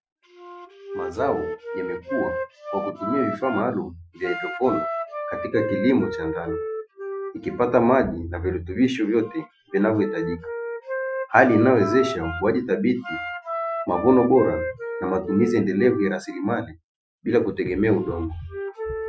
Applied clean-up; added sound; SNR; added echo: classical method Wiener filter.